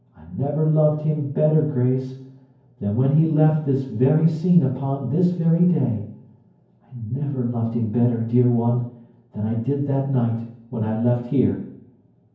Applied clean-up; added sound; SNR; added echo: none; none; none; reverberation time 0.9 s.